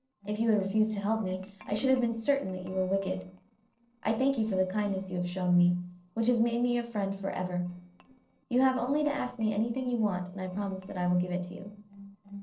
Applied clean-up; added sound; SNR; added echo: neural separator model SepFormer DNS4.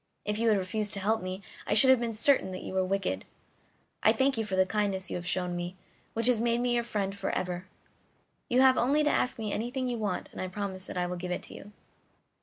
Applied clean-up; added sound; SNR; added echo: none; none; none; none.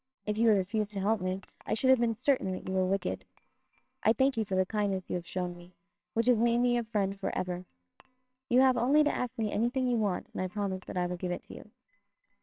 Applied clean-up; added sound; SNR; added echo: neural separator model SepFormer WHAMR!.